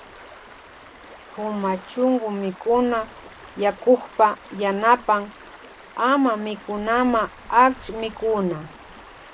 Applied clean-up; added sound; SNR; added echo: none; Stream; 20 dB; none.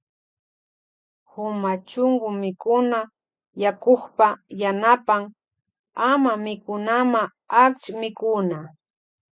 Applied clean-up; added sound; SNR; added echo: none; none; none; none.